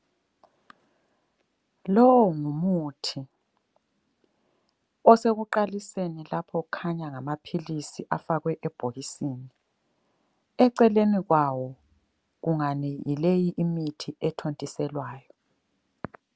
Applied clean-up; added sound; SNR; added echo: none; none; none; none.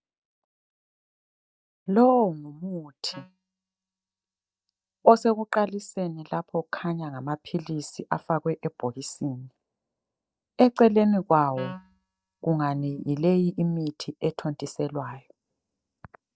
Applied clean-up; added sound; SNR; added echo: neural mask model DeepFilterNet 3.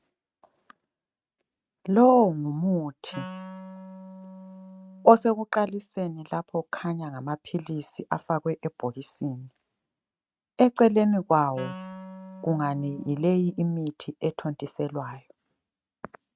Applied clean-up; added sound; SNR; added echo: neural mask model RNNoise.